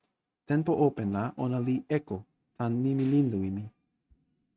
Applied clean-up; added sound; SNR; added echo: neural mask model RNNoise.